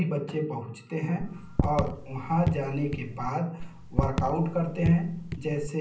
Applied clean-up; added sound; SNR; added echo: none; Raindrop / Drip; 3 dB; reverberation time 0.6 s.